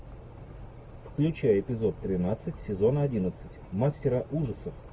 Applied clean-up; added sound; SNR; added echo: none; none; none; none.